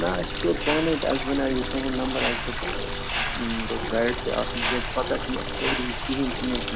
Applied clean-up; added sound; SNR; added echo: none; Water tap, faucet + Mechanisms; -1 dB; none.